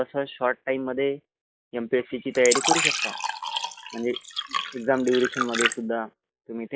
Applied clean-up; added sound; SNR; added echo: classical method log-MMSE.